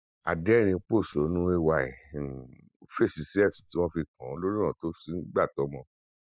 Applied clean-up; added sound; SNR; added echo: neural mask model DeepFilterNet 3.